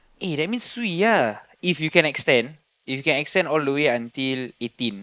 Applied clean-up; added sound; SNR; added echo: neural mask model Resemble Enhance denoiser.